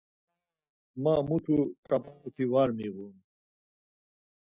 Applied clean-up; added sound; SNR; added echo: neural mask model DeepFilterNet 3.